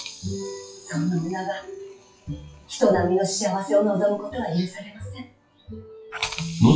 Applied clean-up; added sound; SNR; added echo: classical method WPE with log-MMSE.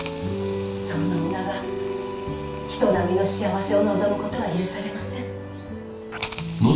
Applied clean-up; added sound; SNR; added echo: none; Hiss; 17 dB; reverberation time 0.3 s.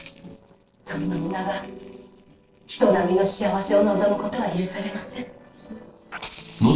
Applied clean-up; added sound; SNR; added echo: neural separator model SepFormer DNS4.